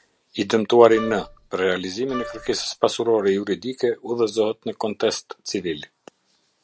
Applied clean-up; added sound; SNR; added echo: none; Wind instrument, woodwind instrument; 13 dB; none.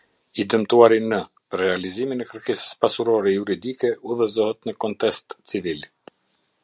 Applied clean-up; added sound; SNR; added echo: none; none; none; none.